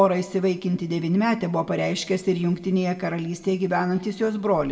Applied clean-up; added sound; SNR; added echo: none; none; none; reverberation time 1.3 s.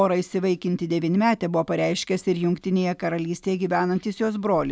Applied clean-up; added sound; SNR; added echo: none; none; none; none.